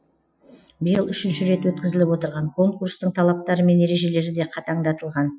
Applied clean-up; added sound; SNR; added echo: classical method Wiener filter.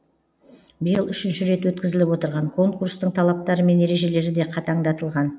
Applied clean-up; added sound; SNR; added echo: none; none; none; none.